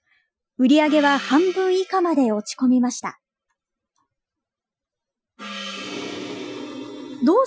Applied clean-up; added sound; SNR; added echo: classical method Wiener filter.